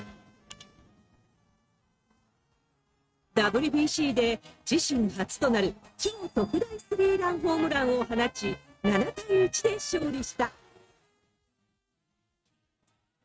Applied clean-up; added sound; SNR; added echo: neural mask model RNNoise.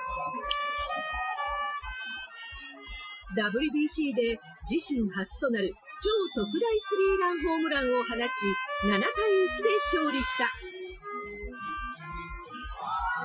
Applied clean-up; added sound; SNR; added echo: classical method Wiener filter.